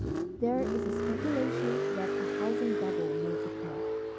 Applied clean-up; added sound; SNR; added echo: none; Car; -3 dB; none.